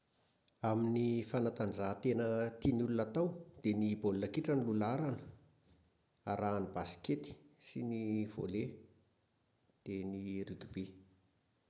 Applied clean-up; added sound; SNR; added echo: none; none; none; none.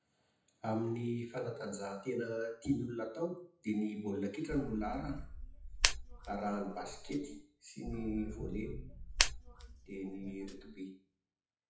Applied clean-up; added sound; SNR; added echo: classical method WPE with log-MMSE.